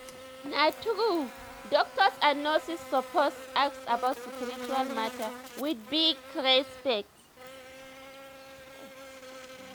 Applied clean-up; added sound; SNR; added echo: none; Buzz; 13 dB; none.